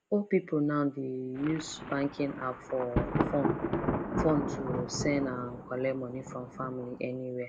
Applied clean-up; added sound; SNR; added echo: none; Thunder; 3 dB; none.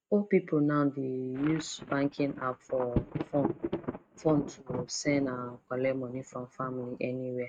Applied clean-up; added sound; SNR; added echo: neural mask model RNNoise.